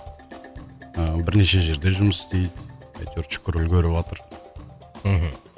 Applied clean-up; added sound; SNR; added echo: none; none; none; none.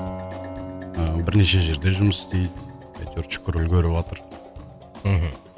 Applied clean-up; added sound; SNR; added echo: none; Piano; 15 dB; none.